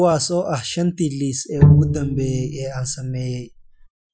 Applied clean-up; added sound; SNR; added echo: classical method Wiener filter.